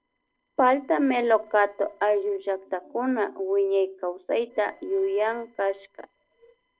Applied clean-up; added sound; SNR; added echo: neural separator model SepFormer DNS4.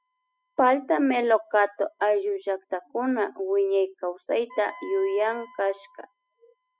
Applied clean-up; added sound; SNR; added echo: classical method spectral subtraction.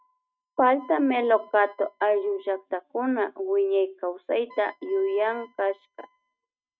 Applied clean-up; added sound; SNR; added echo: neural mask model RNNoise.